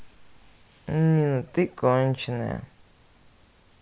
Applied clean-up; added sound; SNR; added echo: none; none; none; none.